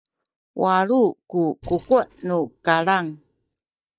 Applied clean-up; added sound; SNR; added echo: neural mask model DeepFilterNet 3.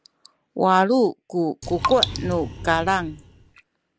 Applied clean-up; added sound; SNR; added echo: none; Raindrop; 6 dB; none.